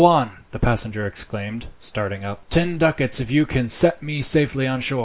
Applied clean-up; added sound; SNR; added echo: none; none; none; none.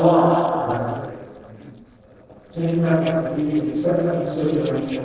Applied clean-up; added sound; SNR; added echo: neural separator model SepFormer DNS4.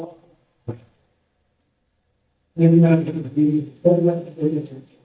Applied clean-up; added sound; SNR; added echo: neural mask model DeepFilterNet 3.